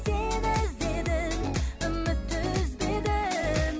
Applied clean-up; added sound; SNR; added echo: none; none; none; none.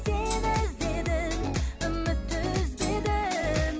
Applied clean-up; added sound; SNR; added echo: none; Thump, thud; 17 dB; none.